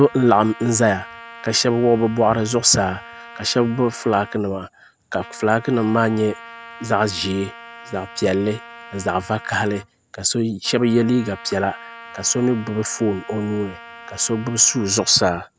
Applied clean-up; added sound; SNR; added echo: none; Trumpet; 19 dB; none.